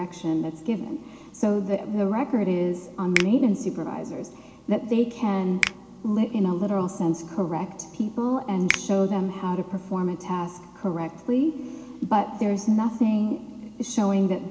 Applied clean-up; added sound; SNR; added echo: none; Finger snapping; 10 dB; none.